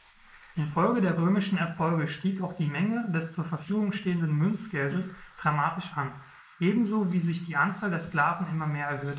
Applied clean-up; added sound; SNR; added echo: neural mask model Resemble Enhance denoiser.